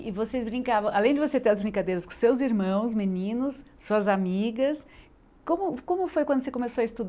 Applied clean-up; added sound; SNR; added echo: none; none; none; none.